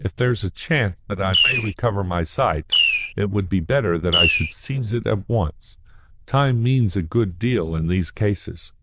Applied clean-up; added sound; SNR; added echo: neural diffusion model UNIVERSE++.